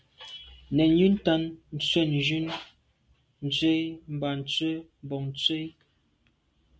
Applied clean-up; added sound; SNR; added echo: none; none; none; none.